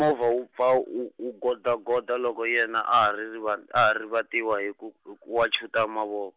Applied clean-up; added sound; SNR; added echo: none; none; none; none.